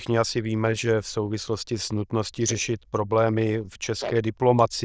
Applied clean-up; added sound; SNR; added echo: neural diffusion model UNIVERSE++.